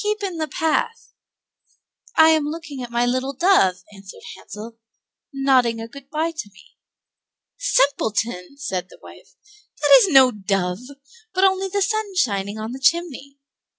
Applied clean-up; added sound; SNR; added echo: none; none; none; none.